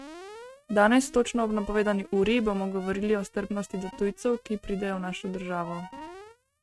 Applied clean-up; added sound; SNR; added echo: neural mask model RNNoise.